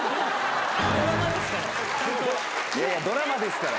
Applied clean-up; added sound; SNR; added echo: none; none; none; none.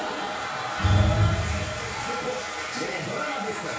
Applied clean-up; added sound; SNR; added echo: none; none; none; reverberation time 0.6 s.